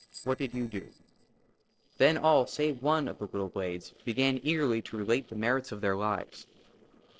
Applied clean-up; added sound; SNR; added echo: neural separator model SepFormer DNS4.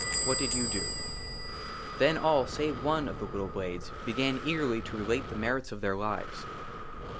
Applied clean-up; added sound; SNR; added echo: none; Squeak / Bell + Breathing; 4 dB; none.